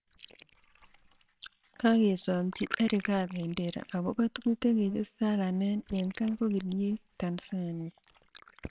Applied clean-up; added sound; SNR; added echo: neural separator model SepFormer WHAMR!.